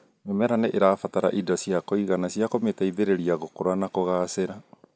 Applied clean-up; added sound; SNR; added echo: none; none; none; none.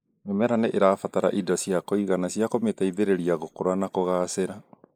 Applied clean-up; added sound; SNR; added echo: neural mask model Resemble Enhance denoiser.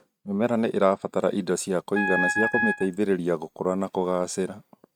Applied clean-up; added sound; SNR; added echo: neural mask model RNNoise.